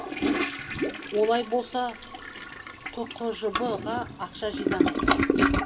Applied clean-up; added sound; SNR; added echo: none; Toilet flush; -3 dB; reverberation time 1.9 s.